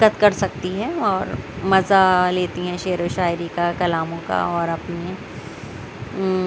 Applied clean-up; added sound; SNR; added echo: none; none; none; none.